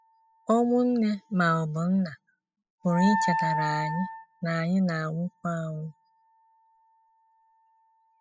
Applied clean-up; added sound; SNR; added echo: classical method spectral subtraction.